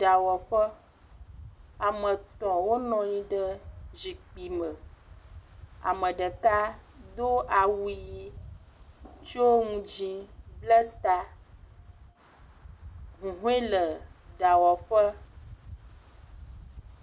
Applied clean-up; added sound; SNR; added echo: none; Wind; 19 dB; none.